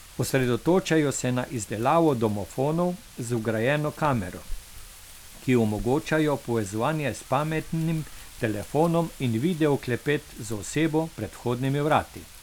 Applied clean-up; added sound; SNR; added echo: none; Wind; 17 dB; none.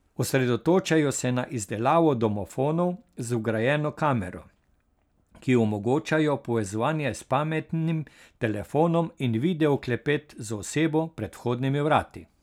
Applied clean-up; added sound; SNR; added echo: none; none; none; none.